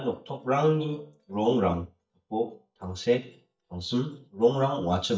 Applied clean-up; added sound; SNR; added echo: neural mask model DeepFilterNet 3.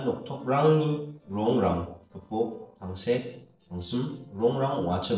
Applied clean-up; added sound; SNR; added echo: neural separator model SepFormer DNS4.